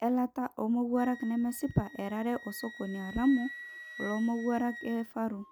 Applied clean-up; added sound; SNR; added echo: none; Wind instrument, woodwind instrument; 16 dB; none.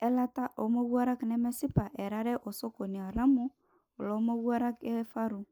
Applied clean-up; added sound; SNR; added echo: neural mask model Resemble Enhance denoiser.